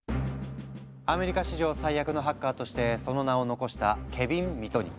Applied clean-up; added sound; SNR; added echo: none; none; none; none.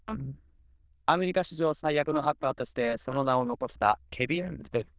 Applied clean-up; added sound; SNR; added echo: neural diffusion model UNIVERSE++.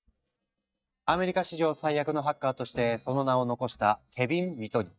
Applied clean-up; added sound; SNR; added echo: neural mask model DeepFilterNet 3.